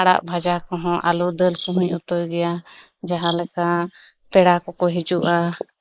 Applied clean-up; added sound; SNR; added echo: neural mask model Resemble Enhance denoiser.